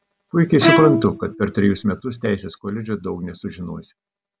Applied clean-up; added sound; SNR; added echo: none; Bowed string instrument; 1 dB; none.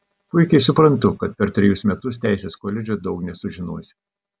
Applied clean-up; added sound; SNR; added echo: none; none; none; none.